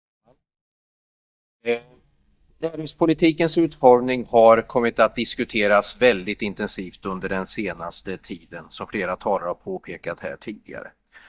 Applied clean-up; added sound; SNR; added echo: neural mask model DeepFilterNet 3.